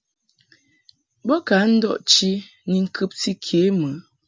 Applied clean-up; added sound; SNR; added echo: none; none; none; none.